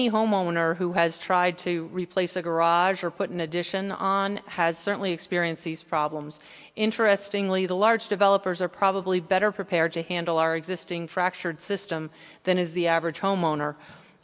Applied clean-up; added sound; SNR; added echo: none; none; none; none.